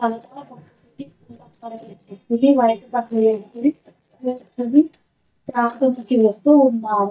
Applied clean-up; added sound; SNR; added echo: neural mask model DeepFilterNet 3.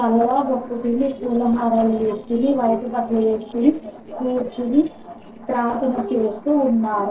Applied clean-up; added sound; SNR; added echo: neural separator model SepFormer DNS4.